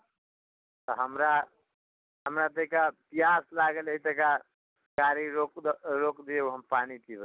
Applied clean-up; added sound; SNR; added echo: none; none; none; none.